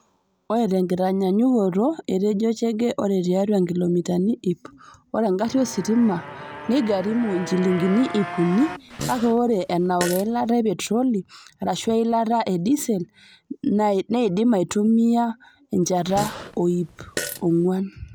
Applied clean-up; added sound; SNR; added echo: none; Fart + Motorcycle; 12 dB; none.